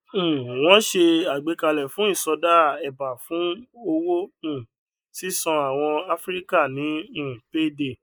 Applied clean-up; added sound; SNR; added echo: neural mask model Resemble Enhance denoiser.